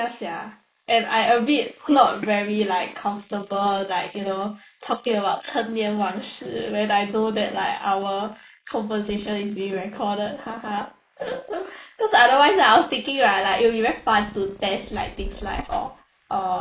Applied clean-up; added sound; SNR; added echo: neural mask model Resemble Enhance denoiser.